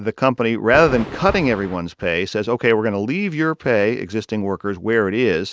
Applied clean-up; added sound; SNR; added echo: none; Thunder; 10 dB; none.